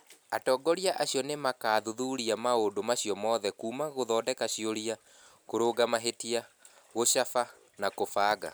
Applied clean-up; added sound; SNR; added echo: none; none; none; none.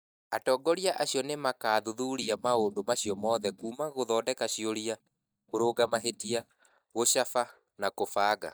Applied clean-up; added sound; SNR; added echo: neural mask model DeepFilterNet 3.